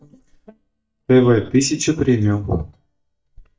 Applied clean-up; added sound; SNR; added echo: neural mask model DeepFilterNet 3.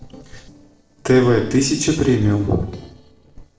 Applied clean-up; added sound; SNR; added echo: neural separator model SepFormer DNS4.